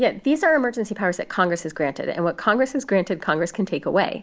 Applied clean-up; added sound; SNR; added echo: none; none; none; none.